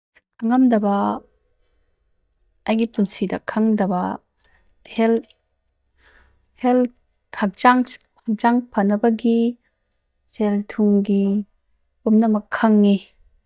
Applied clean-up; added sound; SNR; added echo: neural mask model DeepFilterNet 3.